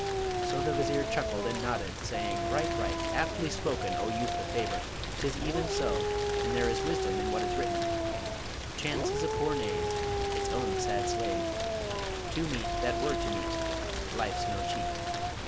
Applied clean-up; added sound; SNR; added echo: none; Rain + Dog; -4 dB; none.